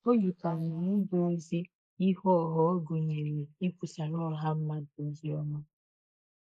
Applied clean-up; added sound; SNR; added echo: neural mask model Resemble Enhance denoiser.